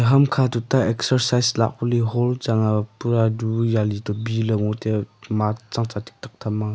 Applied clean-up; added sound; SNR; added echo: none; none; none; none.